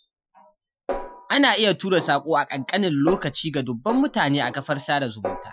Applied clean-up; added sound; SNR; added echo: classical method Wiener filter.